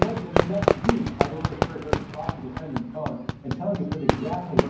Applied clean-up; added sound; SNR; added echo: none; Fireworks; -4 dB; reverberation time 0.9 s.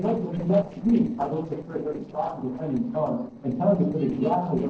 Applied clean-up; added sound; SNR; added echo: neural separator model SepFormer DNS4.